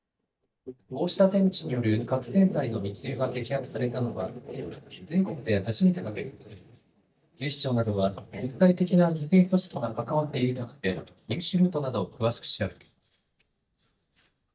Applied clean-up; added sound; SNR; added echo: neural mask model DeepFilterNet 3.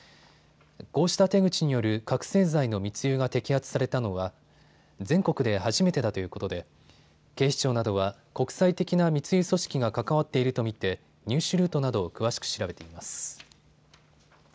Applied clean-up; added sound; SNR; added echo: none; none; none; none.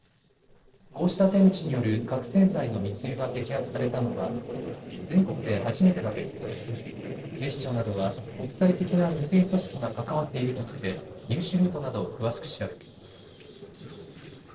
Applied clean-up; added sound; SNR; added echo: neural separator model SepFormer DNS4.